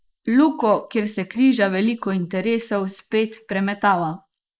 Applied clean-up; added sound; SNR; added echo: neural mask model Resemble Enhance denoiser.